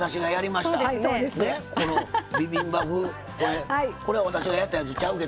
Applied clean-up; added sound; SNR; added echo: none; Chewing, mastication / Dog; 18 dB; none.